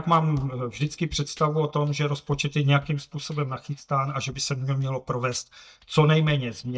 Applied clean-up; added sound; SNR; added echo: neural mask model DeepFilterNet 3.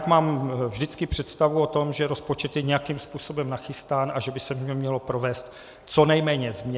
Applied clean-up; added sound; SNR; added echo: none; none; none; none.